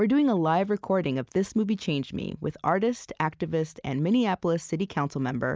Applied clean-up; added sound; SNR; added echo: none; none; none; none.